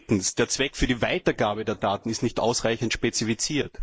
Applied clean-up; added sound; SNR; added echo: neural mask model Resemble Enhance denoiser.